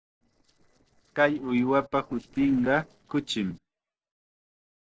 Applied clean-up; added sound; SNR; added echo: neural separator model SepFormer DNS4.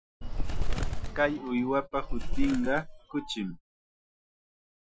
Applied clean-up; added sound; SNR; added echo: classical method Wiener filter.